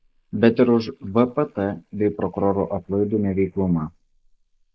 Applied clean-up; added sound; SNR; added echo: neural mask model Resemble Enhance denoiser.